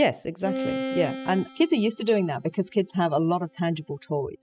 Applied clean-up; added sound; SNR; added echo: classical method spectral subtraction.